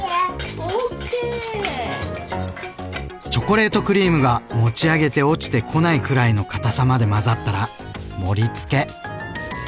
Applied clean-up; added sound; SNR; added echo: none; none; none; none.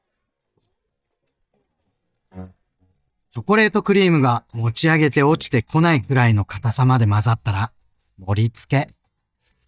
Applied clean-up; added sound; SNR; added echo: neural mask model DeepFilterNet 3.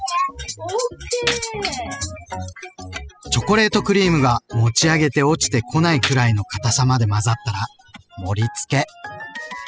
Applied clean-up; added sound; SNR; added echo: classical method spectral subtraction.